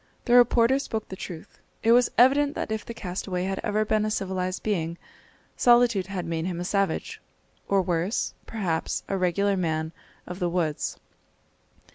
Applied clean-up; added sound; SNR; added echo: none; none; none; none.